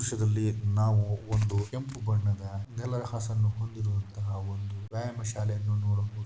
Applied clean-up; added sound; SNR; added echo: none; none; none; none.